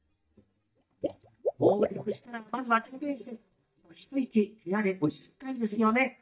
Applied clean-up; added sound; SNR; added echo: neural mask model DeepFilterNet 3.